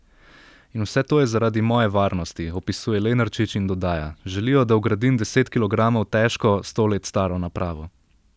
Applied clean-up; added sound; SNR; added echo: none; none; none; none.